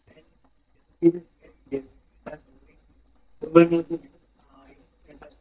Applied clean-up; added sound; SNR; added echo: neural mask model DeepFilterNet 3.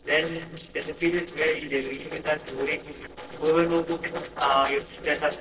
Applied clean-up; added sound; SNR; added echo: neural separator model SepFormer DNS4.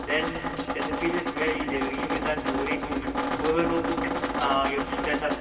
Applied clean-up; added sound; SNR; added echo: none; Drip; 0 dB; reverberation time 2.4 s.